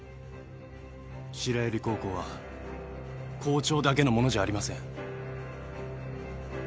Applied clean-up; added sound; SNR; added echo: none; none; none; none.